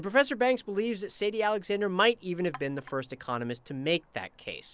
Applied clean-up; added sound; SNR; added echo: none; Chink, clink; 20 dB; none.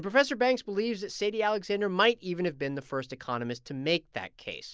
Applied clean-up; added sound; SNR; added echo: none; none; none; none.